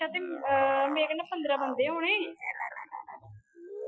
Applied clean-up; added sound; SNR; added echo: classical method Wiener filter.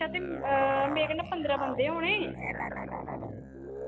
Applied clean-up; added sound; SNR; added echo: none; Musical instrument; 6 dB; none.